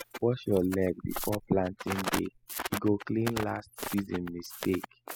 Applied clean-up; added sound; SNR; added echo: classical method spectral subtraction.